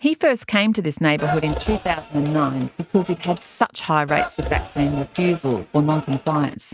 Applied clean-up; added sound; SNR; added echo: neural mask model RNNoise.